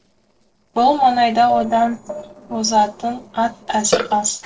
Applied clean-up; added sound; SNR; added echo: neural separator model SepFormer DNS4.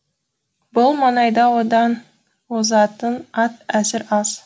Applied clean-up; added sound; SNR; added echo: none; none; none; none.